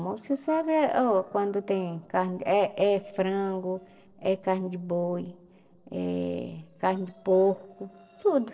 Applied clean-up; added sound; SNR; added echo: neural separator model SepFormer DNS4.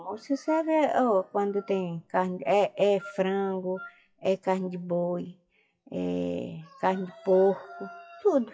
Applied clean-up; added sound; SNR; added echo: classical method WPE with log-MMSE.